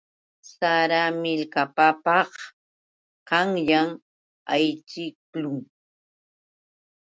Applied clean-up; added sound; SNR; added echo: none; none; none; none.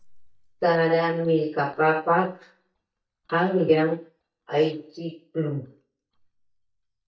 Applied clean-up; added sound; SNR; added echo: neural mask model DeepFilterNet 3.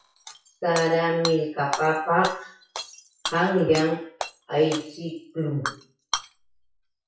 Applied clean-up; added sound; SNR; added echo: classical method WPE with log-MMSE.